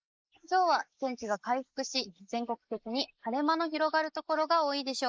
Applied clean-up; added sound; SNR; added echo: neural mask model Resemble Enhance denoiser.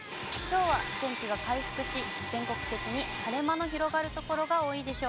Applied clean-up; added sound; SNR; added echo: none; Domestic sounds, home sounds; 6 dB; none.